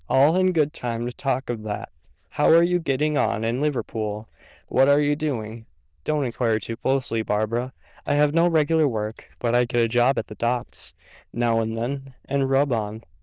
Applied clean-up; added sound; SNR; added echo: neural diffusion model UNIVERSE++.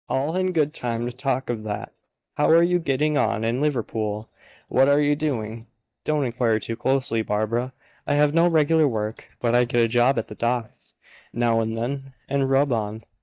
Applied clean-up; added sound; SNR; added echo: neural mask model DeepFilterNet 3.